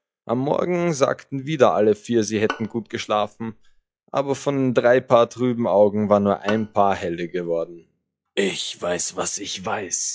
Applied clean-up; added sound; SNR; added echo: classical method log-MMSE.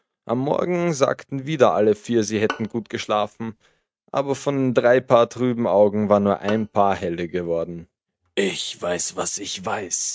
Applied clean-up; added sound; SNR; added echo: neural mask model RNNoise.